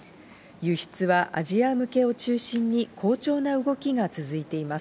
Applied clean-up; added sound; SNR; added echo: none; none; none; none.